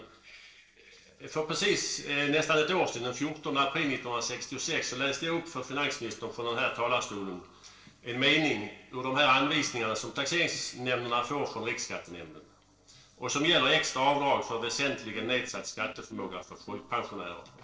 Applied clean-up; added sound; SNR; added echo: neural separator model SepFormer DNS4.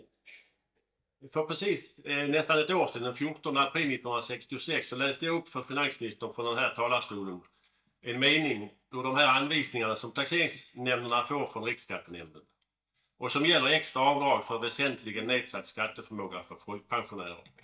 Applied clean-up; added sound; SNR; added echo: neural mask model DeepFilterNet 3.